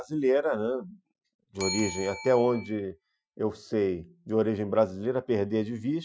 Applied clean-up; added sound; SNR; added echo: classical method Wiener filter.